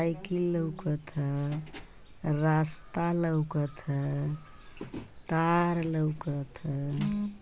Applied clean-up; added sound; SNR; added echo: none; none; none; none.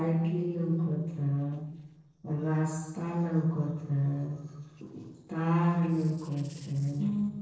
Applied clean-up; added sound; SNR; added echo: neural separator model SepFormer DNS4.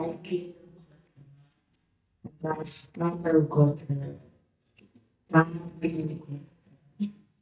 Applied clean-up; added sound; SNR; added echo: neural mask model DeepFilterNet 3.